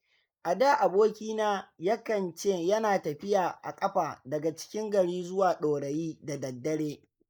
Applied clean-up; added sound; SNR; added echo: neural mask model Resemble Enhance denoiser.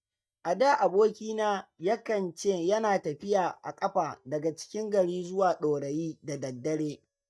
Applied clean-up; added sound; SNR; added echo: neural mask model DeepFilterNet 3.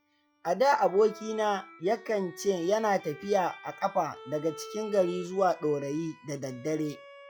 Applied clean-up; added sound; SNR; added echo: classical method log-MMSE.